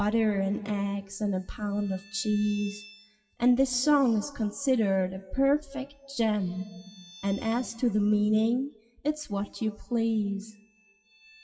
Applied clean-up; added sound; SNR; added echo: classical method WPE with log-MMSE.